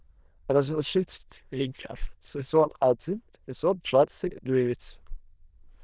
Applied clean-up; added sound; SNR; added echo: neural diffusion model UNIVERSE++.